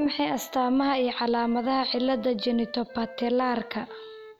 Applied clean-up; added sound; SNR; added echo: none; Wind instrument, woodwind instrument; 19 dB; none.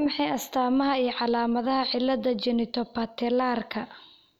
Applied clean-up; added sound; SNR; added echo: none; none; none; none.